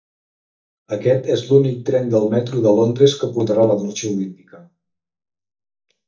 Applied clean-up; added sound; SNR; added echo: neural mask model DeepFilterNet 3.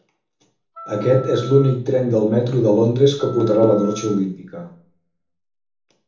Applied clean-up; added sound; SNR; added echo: none; Wind instrument, woodwind instrument; 19 dB; reverberation time 1.0 s.